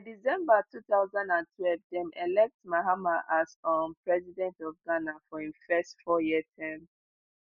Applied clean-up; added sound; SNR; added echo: none; none; none; none.